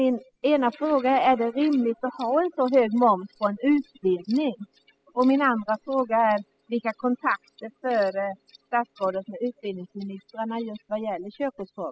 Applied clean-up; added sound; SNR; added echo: classical method spectral subtraction.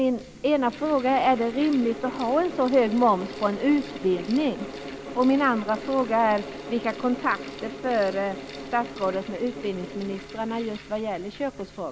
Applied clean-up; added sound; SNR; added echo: none; Mechanical fan; 13 dB; none.